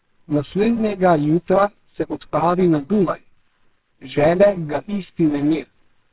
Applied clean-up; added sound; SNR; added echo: neural separator model SepFormer WHAMR!.